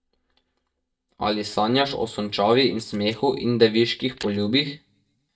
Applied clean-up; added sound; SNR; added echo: neural mask model DeepFilterNet 3.